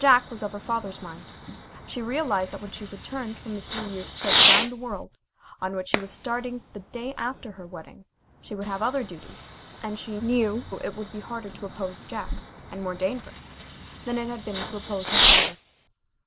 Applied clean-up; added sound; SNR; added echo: none; Fireworks; -1 dB; none.